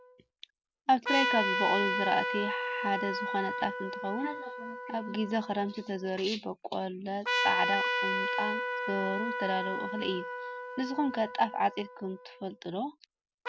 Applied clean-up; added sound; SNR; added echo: none; Trumpet; 1 dB; none.